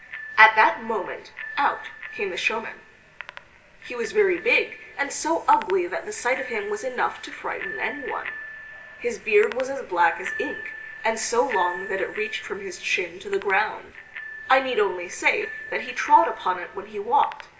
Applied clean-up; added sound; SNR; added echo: none; Bicycle bell; 14 dB; reverberation time 1.6 s.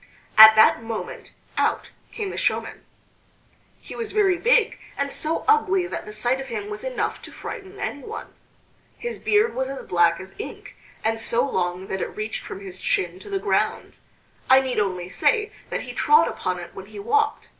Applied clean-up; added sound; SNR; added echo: none; none; none; none.